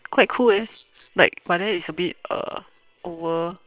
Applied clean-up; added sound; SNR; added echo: neural separator model SepFormer WHAM!.